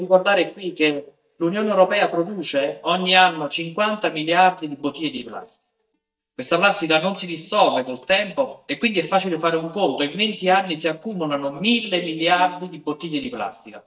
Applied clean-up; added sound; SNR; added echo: neural mask model DeepFilterNet 3.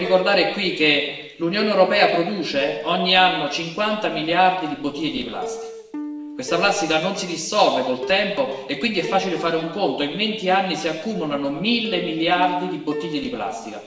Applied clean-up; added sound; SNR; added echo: none; Plucked string instrument; 14 dB; reverberation time 1.0 s.